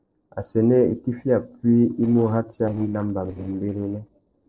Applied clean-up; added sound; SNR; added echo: neural separator model SepFormer DNS4.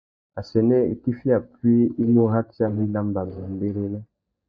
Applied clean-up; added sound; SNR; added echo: neural mask model DeepFilterNet 3.